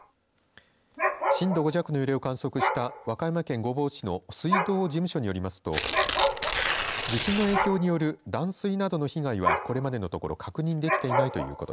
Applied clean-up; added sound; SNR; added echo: none; Dog + Tearing; 2 dB; none.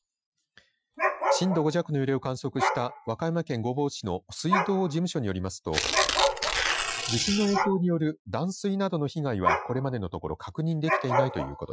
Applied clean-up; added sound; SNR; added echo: classical method Wiener filter.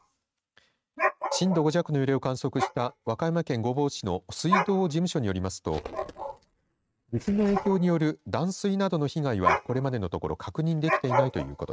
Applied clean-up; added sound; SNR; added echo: neural mask model RNNoise.